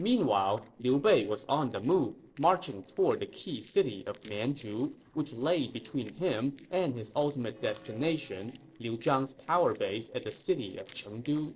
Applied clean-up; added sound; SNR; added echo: neural separator model SepFormer DNS4.